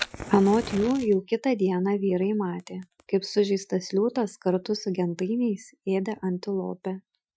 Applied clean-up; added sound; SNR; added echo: classical method Wiener filter.